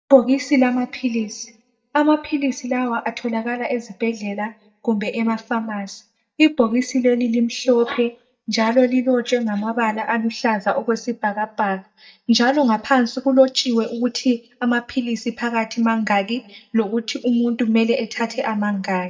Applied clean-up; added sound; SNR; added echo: neural mask model DeepFilterNet 3.